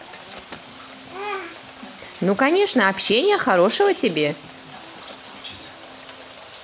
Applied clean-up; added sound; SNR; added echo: none; Rain; 19 dB; none.